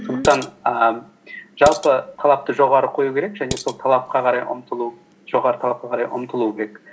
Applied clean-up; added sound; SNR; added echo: none; Dishes, pots, and pans; 13 dB; none.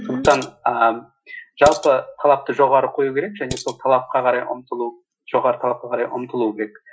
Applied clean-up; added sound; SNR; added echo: classical method Wiener filter.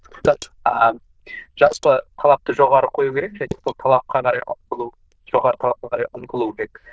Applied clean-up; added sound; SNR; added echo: neural diffusion model UNIVERSE++.